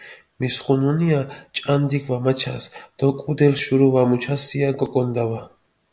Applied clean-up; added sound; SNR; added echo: none; none; none; none.